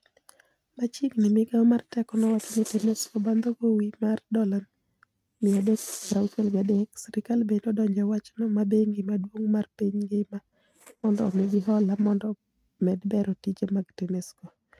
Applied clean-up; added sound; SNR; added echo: neural mask model RNNoise.